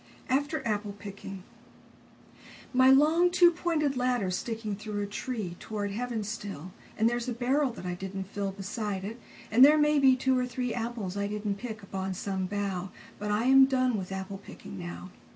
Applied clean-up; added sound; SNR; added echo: none; none; none; none.